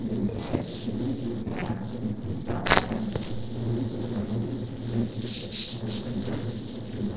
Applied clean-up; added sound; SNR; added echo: neural separator model SepFormer DNS4.